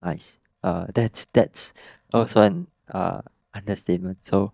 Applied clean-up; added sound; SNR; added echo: neural mask model DeepFilterNet 3.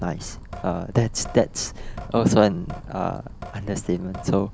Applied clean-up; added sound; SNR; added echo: none; Drip / Sink (filling or washing); 13 dB; none.